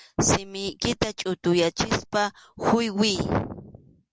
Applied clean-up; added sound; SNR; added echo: none; none; none; none.